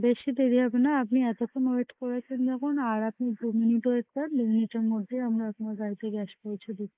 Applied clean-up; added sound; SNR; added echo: neural mask model Resemble Enhance denoiser.